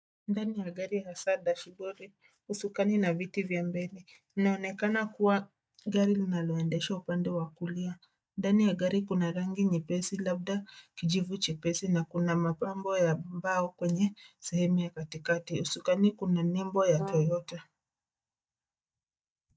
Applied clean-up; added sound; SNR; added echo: neural mask model DeepFilterNet 3.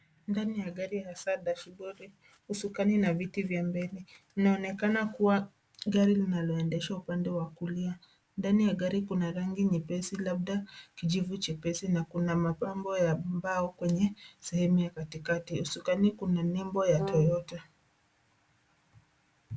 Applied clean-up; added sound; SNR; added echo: none; Brass instrument; 8 dB; none.